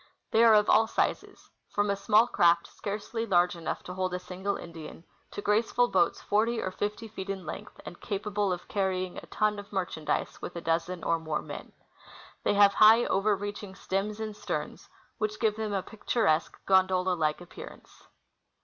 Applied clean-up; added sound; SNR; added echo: none; none; none; none.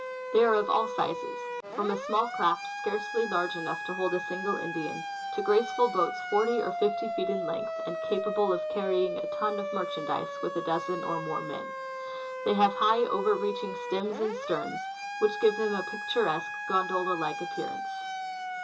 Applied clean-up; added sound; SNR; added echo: none; Siren; 5 dB; reverberation time 0.2 s.